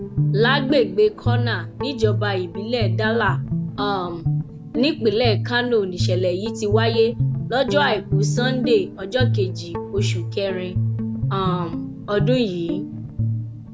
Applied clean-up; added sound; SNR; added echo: none; Guitar; 1 dB; none.